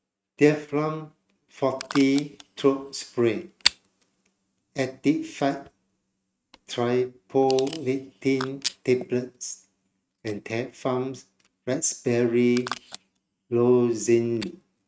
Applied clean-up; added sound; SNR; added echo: neural mask model RNNoise.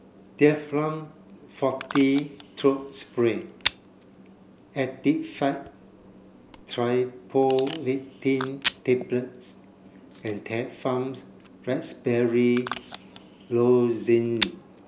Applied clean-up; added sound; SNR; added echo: none; Packing tape, duct tape / Tearing; 10 dB; none.